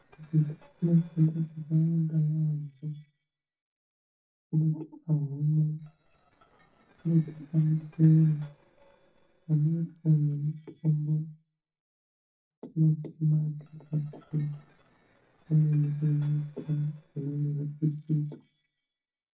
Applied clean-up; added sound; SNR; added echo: neural separator model SepFormer DNS4.